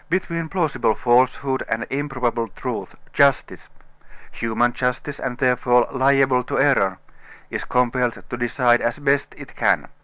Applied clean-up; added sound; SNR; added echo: none; none; none; none.